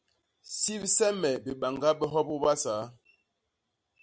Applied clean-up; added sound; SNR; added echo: none; none; none; none.